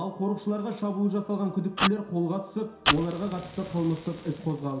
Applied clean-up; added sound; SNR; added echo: none; Fire; 6 dB; reverberation time 0.7 s.